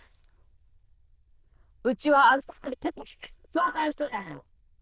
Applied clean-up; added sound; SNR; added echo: neural diffusion model UNIVERSE++.